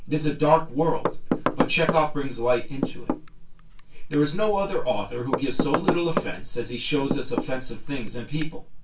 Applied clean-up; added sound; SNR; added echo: none; Knock / Wood; 6 dB; reverberation time 0.2 s.